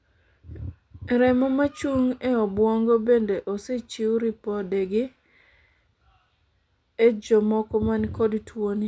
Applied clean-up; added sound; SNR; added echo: none; none; none; none.